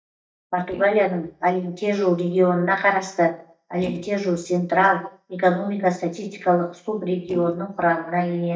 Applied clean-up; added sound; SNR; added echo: neural mask model DeepFilterNet 3.